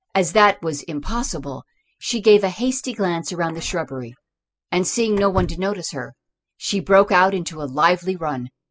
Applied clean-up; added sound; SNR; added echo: classical method spectral subtraction.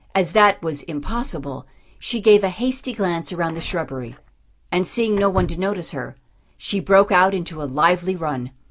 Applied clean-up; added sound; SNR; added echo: none; Door / Car; 13 dB; none.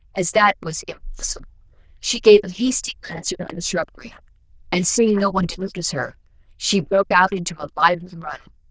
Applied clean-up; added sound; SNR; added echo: neural diffusion model UNIVERSE++.